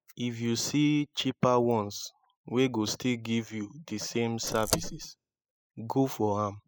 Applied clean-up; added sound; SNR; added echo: classical method spectral subtraction.